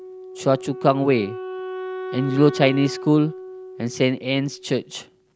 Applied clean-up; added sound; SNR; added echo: none; Wind instrument, woodwind instrument; 11 dB; none.